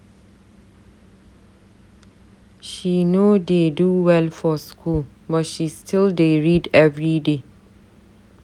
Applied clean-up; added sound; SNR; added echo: none; none; none; none.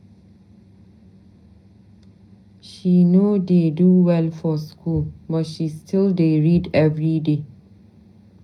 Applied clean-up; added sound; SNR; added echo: none; none; none; reverberation time 0.4 s.